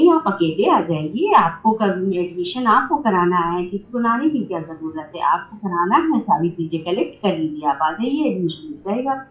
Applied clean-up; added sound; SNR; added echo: classical method WPE with log-MMSE.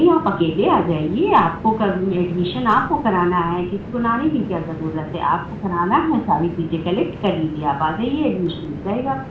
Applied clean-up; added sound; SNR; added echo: none; Train; 12 dB; reverberation time 0.4 s.